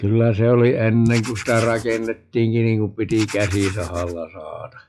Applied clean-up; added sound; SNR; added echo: classical method log-MMSE.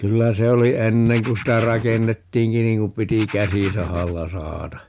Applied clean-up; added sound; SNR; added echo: none; Writing; 11 dB; none.